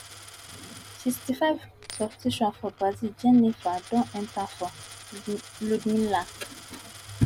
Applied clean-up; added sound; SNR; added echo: none; Coin (dropping); 18 dB; none.